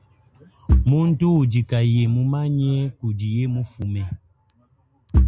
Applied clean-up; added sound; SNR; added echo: none; Bass drum / Thump, thud; 5 dB; none.